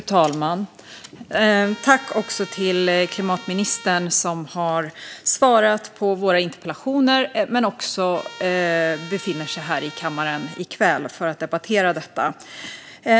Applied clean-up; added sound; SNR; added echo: none; Trumpet; 17 dB; none.